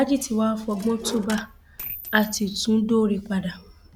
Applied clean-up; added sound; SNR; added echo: none; Coin (dropping); 17 dB; none.